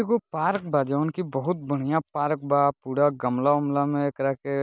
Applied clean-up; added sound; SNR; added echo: none; none; none; none.